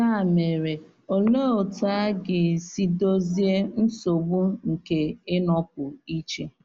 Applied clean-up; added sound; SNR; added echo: none; none; none; none.